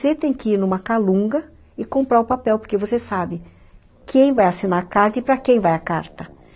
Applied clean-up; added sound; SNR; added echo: none; none; none; none.